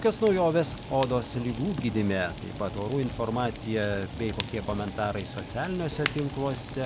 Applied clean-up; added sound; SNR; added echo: none; Fire; 8 dB; none.